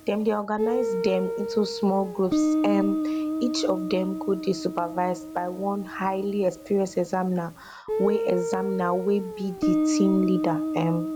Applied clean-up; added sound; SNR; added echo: none; Guitar; 2 dB; none.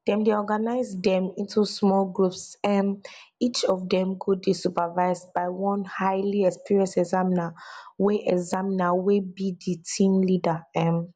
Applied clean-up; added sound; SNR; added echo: none; none; none; none.